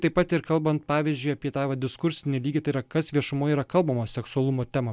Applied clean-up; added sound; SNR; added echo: none; none; none; none.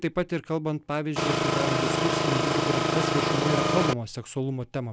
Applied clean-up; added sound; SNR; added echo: none; Engine; -5 dB; none.